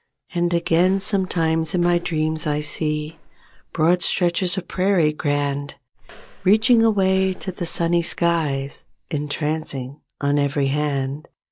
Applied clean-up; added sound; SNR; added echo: neural mask model DeepFilterNet 3.